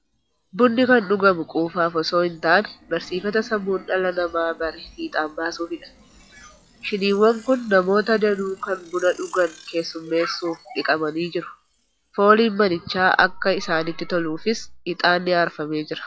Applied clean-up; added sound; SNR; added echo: classical method log-MMSE.